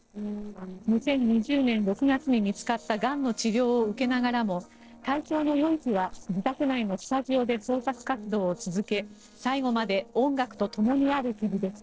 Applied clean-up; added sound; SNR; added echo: neural separator model SepFormer DNS4.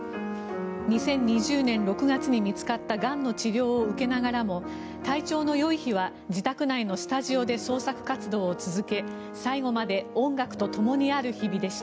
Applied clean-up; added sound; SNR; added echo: none; none; none; none.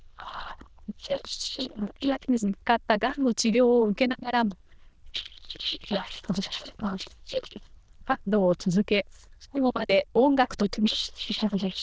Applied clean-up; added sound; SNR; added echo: neural diffusion model UNIVERSE++.